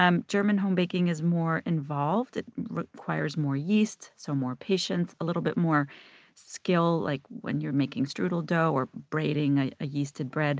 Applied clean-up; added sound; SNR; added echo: none; none; none; none.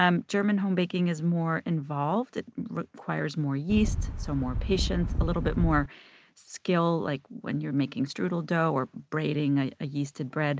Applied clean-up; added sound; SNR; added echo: none; Wind; 1 dB; none.